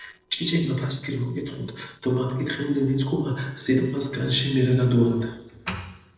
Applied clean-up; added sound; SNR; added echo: neural separator model SepFormer DNS4.